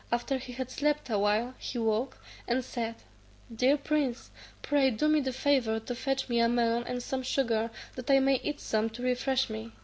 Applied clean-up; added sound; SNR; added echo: none; none; none; none.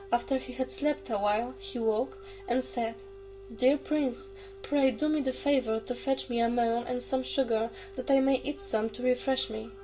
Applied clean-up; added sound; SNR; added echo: none; Wind instrument, woodwind instrument; 18 dB; reverberation time 0.2 s.